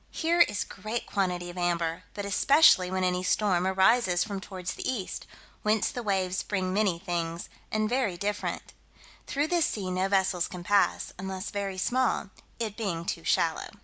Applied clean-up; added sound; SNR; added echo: none; none; none; none.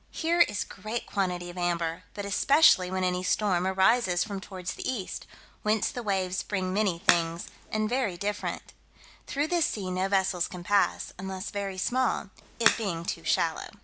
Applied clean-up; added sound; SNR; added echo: none; Crack; 3 dB; none.